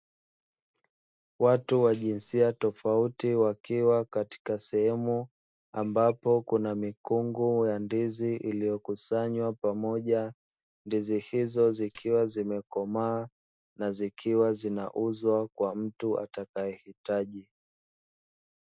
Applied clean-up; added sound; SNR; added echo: none; Tambourine; 13 dB; none.